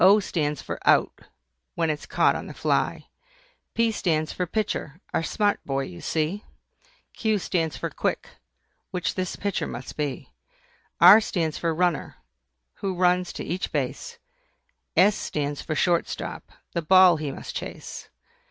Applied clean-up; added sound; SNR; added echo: none; none; none; none.